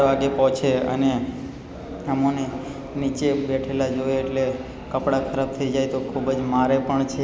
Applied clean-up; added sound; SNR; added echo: none; none; none; none.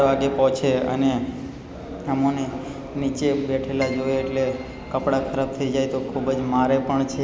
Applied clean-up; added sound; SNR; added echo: none; Keyboard (musical); 19 dB; none.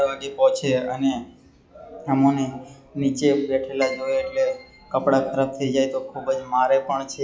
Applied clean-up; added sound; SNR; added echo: classical method log-MMSE.